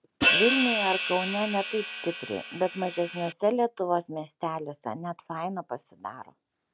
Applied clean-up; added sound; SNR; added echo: none; Hi-hat; -2 dB; none.